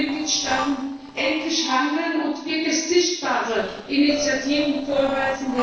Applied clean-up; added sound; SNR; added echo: neural separator model SepFormer DNS4.